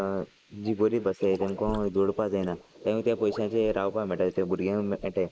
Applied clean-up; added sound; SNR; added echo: neural mask model Resemble Enhance denoiser.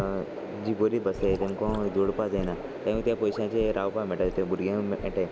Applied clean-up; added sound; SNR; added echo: none; Sink (filling or washing) / Gurgling / Liquid; 13 dB; none.